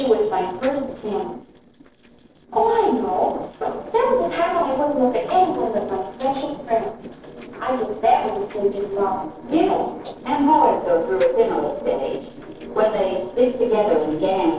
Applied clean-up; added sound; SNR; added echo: neural separator model SepFormer DNS4.